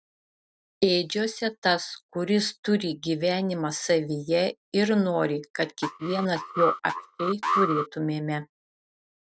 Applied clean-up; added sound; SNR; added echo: neural mask model RNNoise.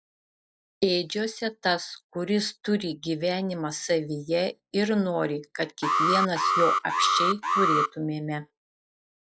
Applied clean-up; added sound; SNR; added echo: classical method log-MMSE.